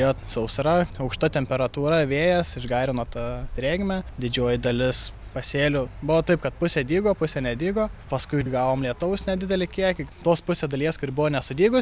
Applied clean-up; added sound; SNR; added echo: none; none; none; none.